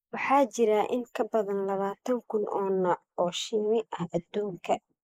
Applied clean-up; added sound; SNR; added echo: neural mask model Resemble Enhance denoiser.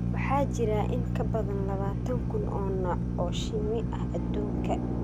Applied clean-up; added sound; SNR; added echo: none; Drill; -4 dB; none.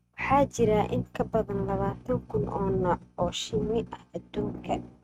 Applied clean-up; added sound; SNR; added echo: neural mask model RNNoise.